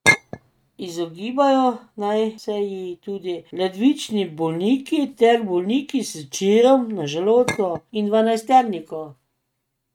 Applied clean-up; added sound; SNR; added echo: neural mask model RNNoise.